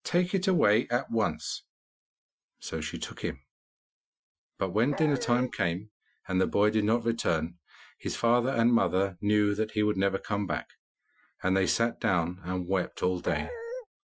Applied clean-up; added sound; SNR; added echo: classical method Wiener filter.